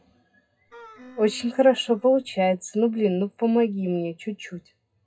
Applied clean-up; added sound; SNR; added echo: classical method WPE with log-MMSE.